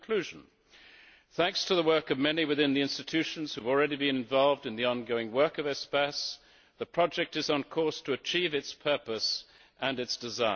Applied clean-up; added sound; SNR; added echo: none; none; none; none.